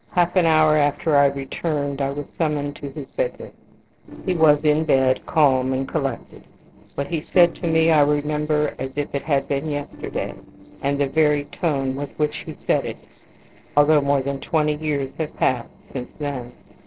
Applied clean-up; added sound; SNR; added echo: neural separator model SepFormer DNS4.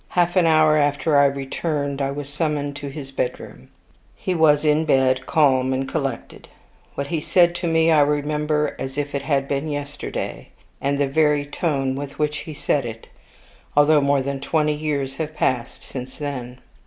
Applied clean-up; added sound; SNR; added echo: none; none; none; none.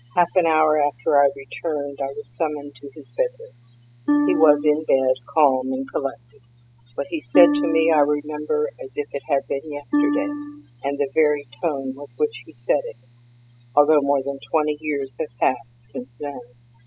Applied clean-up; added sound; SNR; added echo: classical method spectral subtraction.